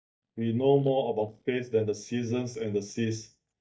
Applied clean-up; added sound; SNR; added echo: neural mask model DeepFilterNet 3.